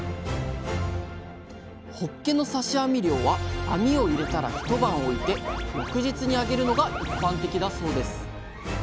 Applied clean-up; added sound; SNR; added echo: none; none; none; none.